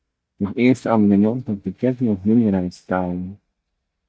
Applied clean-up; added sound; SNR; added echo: neural mask model DeepFilterNet 3.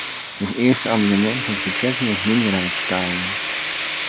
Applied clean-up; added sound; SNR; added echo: none; Tools; 2 dB; none.